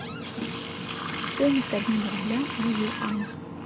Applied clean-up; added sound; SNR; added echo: none; Water tap, faucet; 4 dB; none.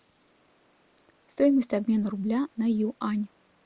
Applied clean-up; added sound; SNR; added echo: none; none; none; none.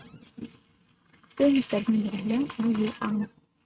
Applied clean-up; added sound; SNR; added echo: neural mask model RNNoise.